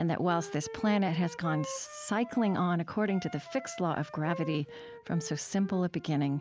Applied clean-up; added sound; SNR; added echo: none; Wind instrument, woodwind instrument; 15 dB; none.